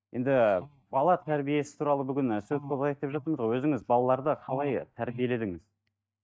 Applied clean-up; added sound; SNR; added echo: neural mask model DeepFilterNet 3.